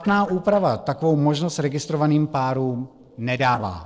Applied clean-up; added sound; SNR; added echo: neural separator model SepFormer DNS4.